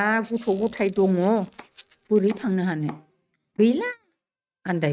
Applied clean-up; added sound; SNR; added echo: neural mask model RNNoise.